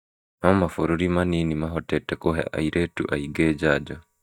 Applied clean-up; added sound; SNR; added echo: neural mask model DeepFilterNet 3.